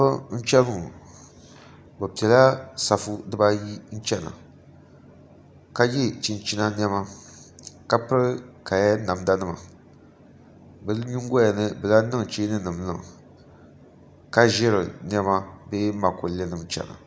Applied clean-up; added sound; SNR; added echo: none; none; none; none.